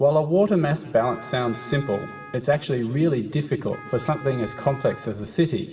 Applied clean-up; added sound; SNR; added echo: none; Wind instrument, woodwind instrument; 19 dB; reverberation time 2.4 s.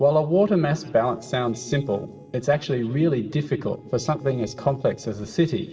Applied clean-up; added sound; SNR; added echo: neural separator model SepFormer DNS4.